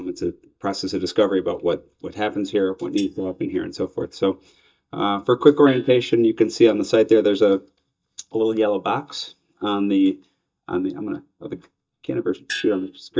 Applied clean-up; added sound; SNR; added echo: neural mask model DeepFilterNet 3.